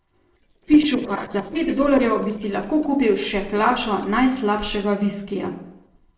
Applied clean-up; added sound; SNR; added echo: neural separator model SepFormer DNS4.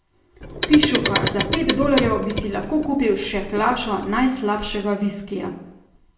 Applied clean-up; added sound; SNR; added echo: none; Clock; 4 dB; reverberation time 0.7 s.